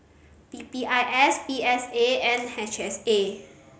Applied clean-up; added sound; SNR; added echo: none; none; none; none.